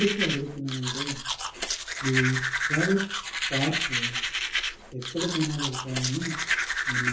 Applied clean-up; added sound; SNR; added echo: none; Domestic sounds, home sounds; -1 dB; reverberation time 0.6 s.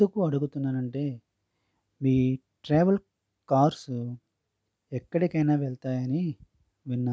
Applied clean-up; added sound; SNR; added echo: none; none; none; none.